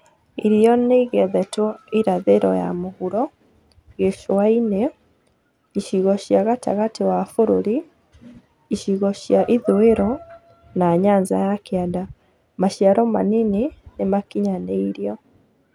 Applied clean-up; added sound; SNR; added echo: none; none; none; none.